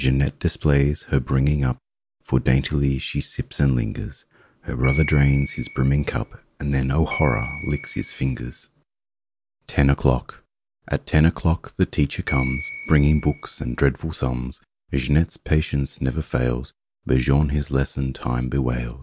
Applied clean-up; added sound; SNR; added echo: none; Bell; 7 dB; none.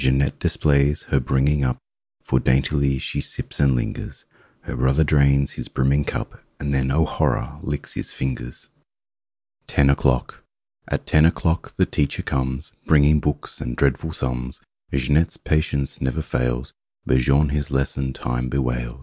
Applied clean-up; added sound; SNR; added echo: none; none; none; none.